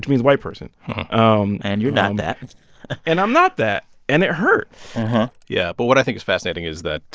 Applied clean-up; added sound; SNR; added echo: neural separator model SepFormer DNS4.